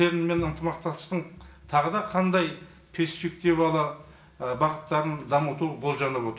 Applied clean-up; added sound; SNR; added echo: none; none; none; reverberation time 0.4 s.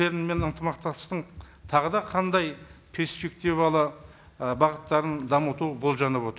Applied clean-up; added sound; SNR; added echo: none; none; none; none.